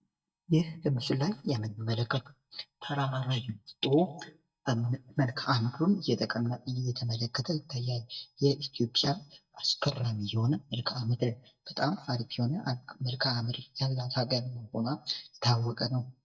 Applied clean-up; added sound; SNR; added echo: neural mask model DeepFilterNet 3.